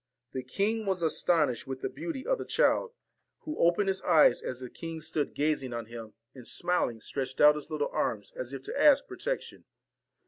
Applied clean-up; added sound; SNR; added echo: none; none; none; none.